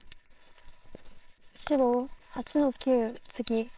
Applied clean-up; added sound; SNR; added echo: neural separator model SepFormer WHAMR!.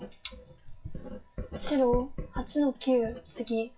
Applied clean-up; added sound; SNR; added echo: classical method WPE with log-MMSE.